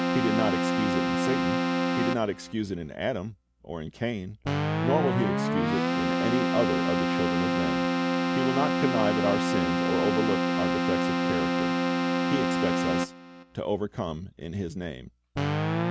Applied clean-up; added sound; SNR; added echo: none; Keyboard (musical); -4 dB; none.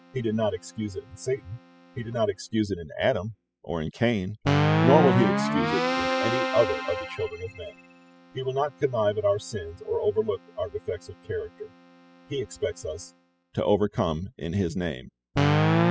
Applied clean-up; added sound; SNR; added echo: classical method spectral subtraction.